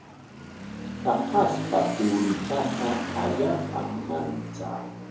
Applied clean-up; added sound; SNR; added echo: none; Motorcycle / Accelerating, revving, vroom; 6 dB; reverberation time 2.7 s.